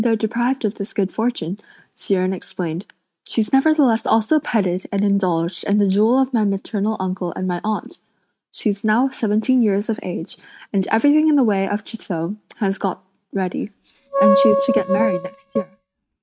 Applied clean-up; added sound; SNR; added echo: neural mask model RNNoise.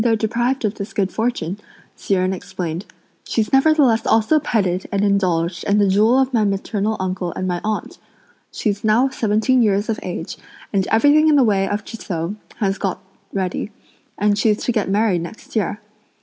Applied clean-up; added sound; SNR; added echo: none; none; none; none.